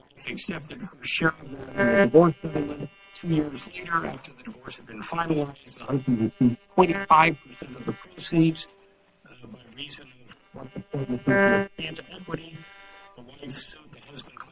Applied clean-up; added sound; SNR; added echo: neural separator model SepFormer WHAM!.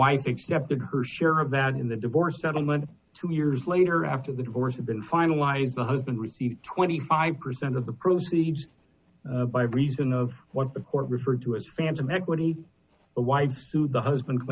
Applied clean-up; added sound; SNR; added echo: none; none; none; none.